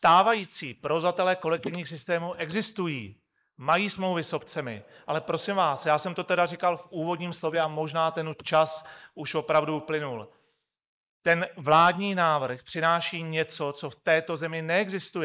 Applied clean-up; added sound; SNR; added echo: neural mask model Resemble Enhance denoiser.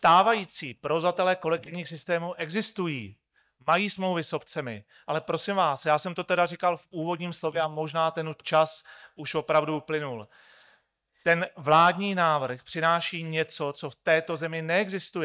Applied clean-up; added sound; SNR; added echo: neural mask model DeepFilterNet 3.